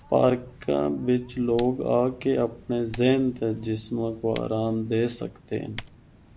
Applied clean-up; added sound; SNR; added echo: none; Waves, surf + Typing; 20 dB; none.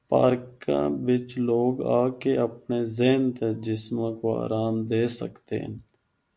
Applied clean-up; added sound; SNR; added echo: none; none; none; none.